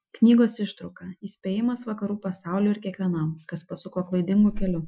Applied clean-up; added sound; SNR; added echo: classical method Wiener filter.